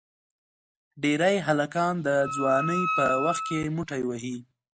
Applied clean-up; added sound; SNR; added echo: none; Wind instrument, woodwind instrument; 5 dB; none.